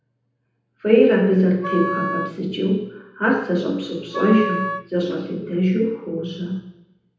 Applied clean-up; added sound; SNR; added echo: none; Wind instrument, woodwind instrument; 8 dB; reverberation time 0.8 s.